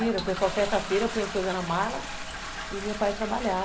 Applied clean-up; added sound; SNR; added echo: none; Toilet flush; 7 dB; none.